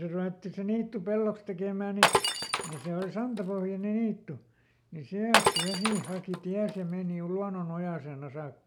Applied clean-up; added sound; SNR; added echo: none; Glass; -2 dB; none.